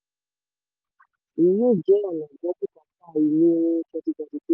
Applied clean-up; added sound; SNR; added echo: none; none; none; none.